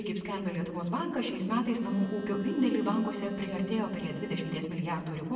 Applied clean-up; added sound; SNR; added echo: none; Bowed string instrument; 14 dB; reverberation time 1.3 s.